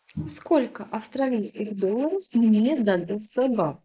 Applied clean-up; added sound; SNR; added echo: neural mask model Resemble Enhance denoiser.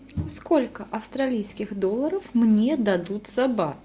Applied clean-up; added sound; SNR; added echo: none; none; none; none.